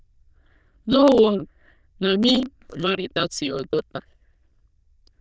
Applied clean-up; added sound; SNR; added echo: neural diffusion model UNIVERSE++.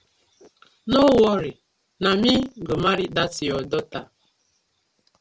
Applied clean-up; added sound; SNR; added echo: none; none; none; none.